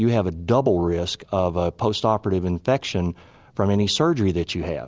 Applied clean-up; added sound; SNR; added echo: none; none; none; none.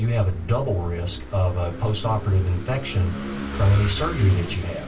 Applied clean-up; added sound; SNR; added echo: none; Engine / Vehicle; 10 dB; reverberation time 0.2 s.